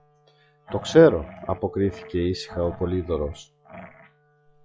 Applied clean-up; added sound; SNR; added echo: classical method log-MMSE.